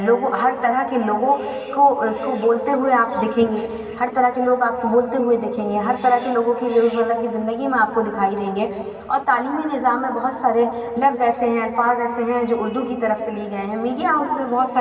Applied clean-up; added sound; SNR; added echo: none; none; none; reverberation time 2.4 s.